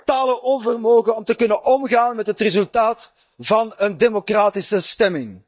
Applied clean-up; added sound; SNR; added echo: neural mask model DeepFilterNet 3.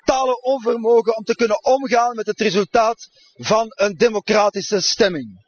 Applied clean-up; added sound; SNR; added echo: classical method spectral subtraction.